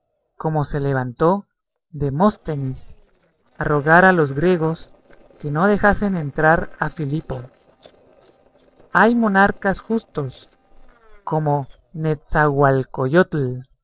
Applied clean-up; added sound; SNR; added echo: neural separator model SepFormer DNS4.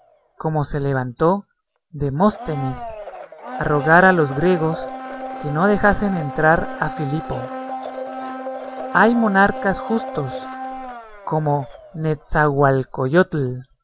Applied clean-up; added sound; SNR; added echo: none; Domestic sounds, home sounds; 12 dB; none.